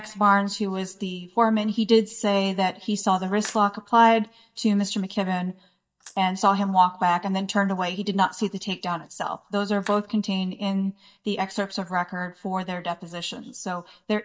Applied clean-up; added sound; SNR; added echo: neural mask model DeepFilterNet 3.